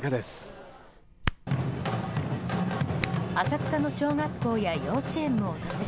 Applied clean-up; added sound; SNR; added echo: none; Hands; 13 dB; none.